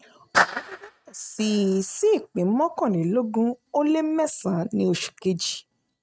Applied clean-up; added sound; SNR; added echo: neural mask model RNNoise.